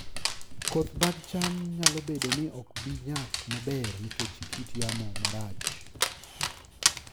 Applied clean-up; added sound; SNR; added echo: none; Dog; -2 dB; none.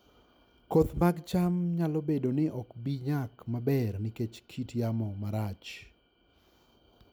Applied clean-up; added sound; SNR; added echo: none; none; none; none.